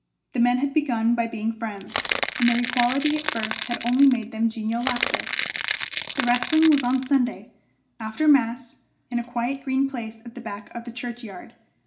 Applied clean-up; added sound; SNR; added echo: none; Crackle / Crushing; 5 dB; reverberation time 0.4 s.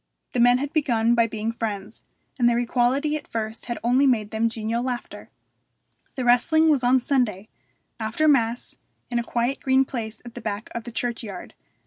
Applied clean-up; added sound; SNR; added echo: none; none; none; none.